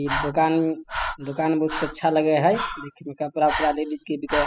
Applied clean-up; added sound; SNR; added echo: classical method spectral subtraction.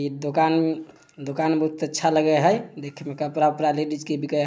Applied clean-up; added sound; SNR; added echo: none; none; none; none.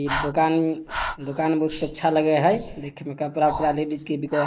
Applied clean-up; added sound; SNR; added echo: neural mask model Resemble Enhance denoiser.